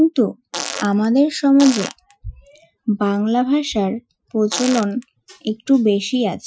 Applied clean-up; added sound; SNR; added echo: classical method Wiener filter.